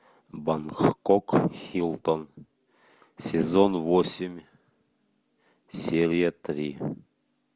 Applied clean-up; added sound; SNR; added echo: none; none; none; none.